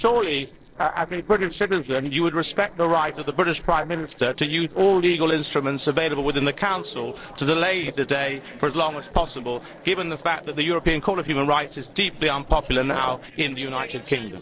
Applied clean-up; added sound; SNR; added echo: neural separator model SepFormer DNS4.